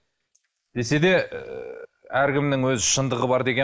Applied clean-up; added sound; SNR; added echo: neural mask model Resemble Enhance denoiser.